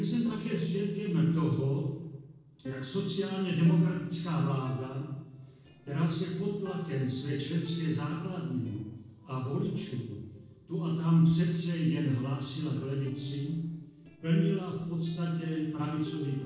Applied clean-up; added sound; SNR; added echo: neural separator model SepFormer DNS4.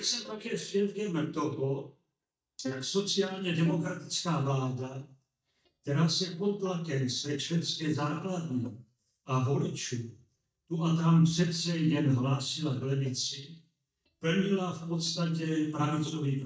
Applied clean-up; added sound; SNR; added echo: neural mask model DeepFilterNet 3.